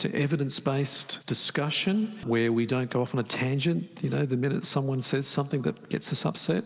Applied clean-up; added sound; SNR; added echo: none; none; none; none.